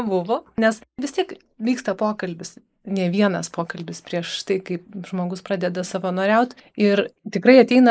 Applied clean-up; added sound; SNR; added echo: neural mask model Resemble Enhance denoiser.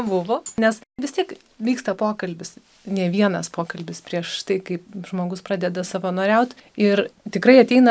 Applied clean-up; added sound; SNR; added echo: none; none; none; none.